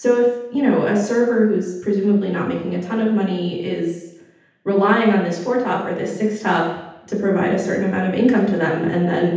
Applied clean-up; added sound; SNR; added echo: none; none; none; reverberation time 0.8 s.